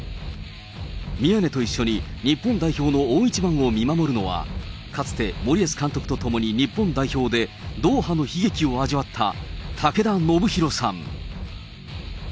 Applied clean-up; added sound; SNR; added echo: none; none; none; none.